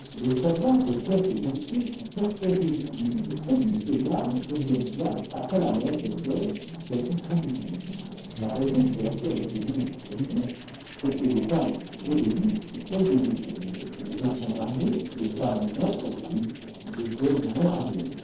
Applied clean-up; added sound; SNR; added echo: neural separator model SepFormer DNS4.